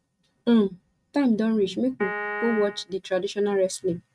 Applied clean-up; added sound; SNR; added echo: neural mask model RNNoise.